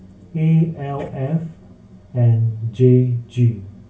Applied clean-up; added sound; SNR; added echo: none; none; none; reverberation time 0.3 s.